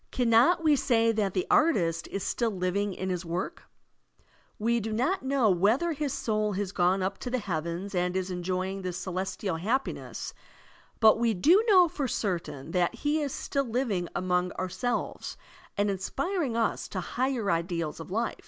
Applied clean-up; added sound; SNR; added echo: none; none; none; none.